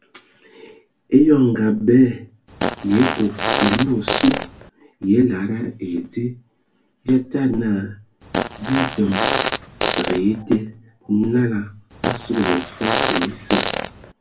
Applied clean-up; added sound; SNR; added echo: none; Fart; 3 dB; reverberation time 0.2 s.